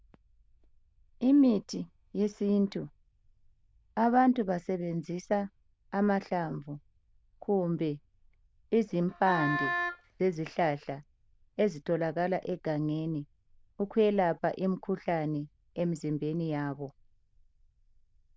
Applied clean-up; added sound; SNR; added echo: neural diffusion model UNIVERSE++.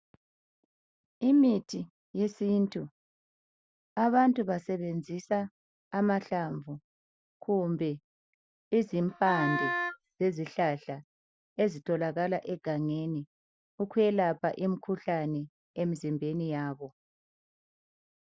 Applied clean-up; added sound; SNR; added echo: classical method Wiener filter.